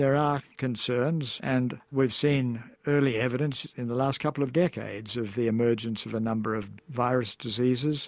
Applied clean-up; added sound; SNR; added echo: none; none; none; none.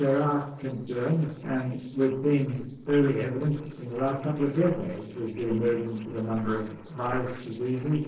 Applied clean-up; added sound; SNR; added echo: neural separator model SepFormer DNS4.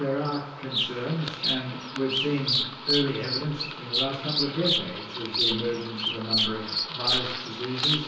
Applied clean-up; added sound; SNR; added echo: none; Bird vocalization, bird call, bird song; -1 dB; reverberation time 0.9 s.